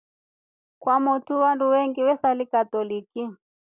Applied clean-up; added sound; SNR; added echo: none; none; none; none.